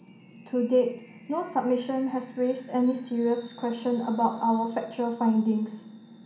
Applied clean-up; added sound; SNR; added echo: none; Chime; 17 dB; reverberation time 0.6 s.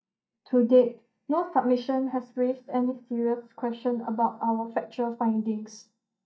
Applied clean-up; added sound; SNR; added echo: neural mask model DeepFilterNet 3.